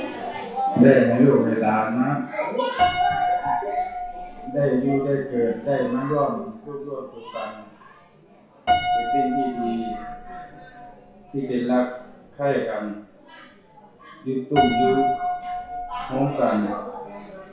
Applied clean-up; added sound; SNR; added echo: none; Piano; 5 dB; reverberation time 0.6 s.